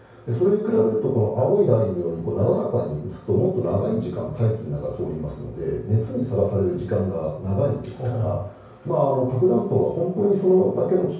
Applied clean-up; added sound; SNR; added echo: none; none; none; reverberation time 0.6 s.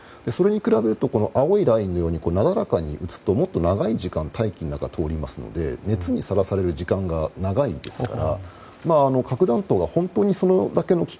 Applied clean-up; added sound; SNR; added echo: none; none; none; none.